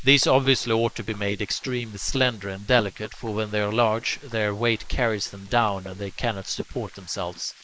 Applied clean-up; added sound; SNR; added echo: neural mask model Resemble Enhance denoiser.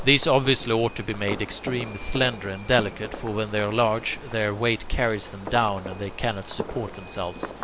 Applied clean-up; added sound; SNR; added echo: none; Fireworks; 13 dB; none.